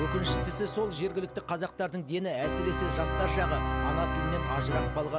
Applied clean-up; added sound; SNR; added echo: none; Organ; -1 dB; none.